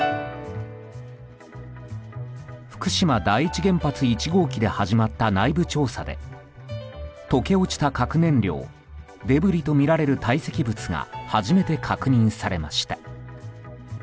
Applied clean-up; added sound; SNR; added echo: none; none; none; none.